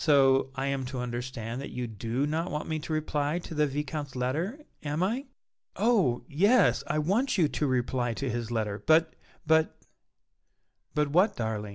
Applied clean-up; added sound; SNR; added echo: none; none; none; none.